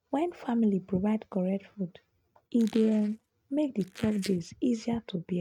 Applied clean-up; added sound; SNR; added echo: neural mask model RNNoise.